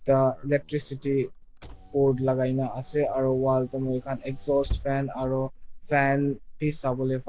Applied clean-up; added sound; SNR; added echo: none; Engine / Car; 13 dB; none.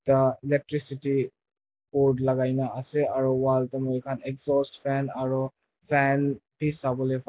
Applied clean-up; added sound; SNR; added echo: none; none; none; none.